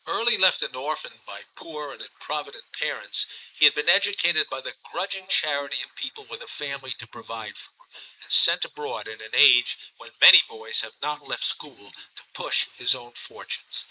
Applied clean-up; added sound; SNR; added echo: neural mask model Resemble Enhance denoiser.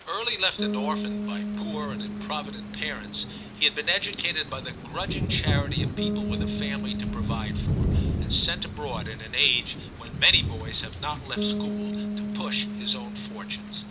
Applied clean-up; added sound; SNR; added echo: none; Thunder / Rain + Bass guitar; 0 dB; none.